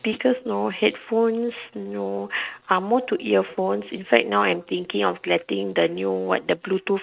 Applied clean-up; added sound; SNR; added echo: neural mask model RNNoise.